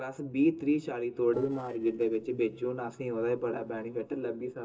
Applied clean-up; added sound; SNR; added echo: neural separator model SepFormer DNS4.